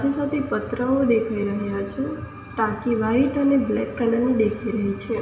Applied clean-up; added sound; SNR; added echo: none; none; none; reverberation time 3.0 s.